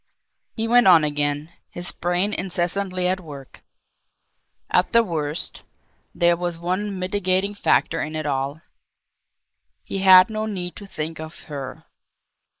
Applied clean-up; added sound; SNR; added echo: neural mask model Resemble Enhance denoiser.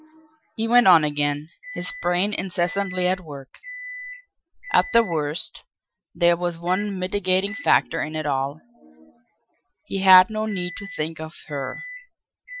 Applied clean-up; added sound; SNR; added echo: classical method Wiener filter.